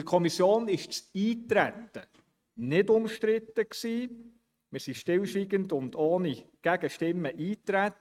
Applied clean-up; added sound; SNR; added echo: neural mask model RNNoise.